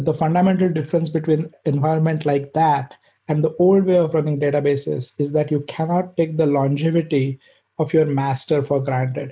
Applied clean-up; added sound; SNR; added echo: neural mask model Resemble Enhance denoiser.